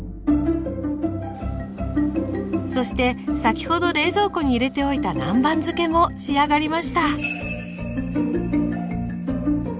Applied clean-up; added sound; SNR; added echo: none; none; none; none.